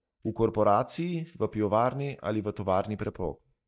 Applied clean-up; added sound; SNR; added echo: neural mask model DeepFilterNet 3.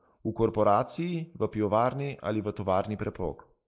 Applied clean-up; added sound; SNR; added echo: neural mask model Resemble Enhance denoiser.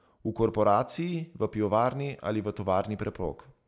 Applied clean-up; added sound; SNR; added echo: none; none; none; none.